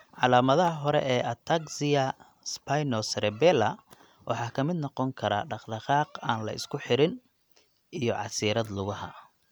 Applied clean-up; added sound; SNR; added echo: none; none; none; none.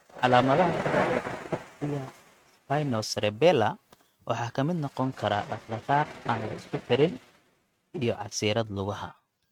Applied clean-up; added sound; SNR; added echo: neural mask model RNNoise.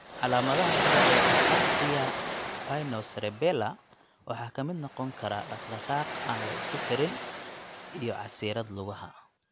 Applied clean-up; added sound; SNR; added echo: none; Waves, surf; -4 dB; none.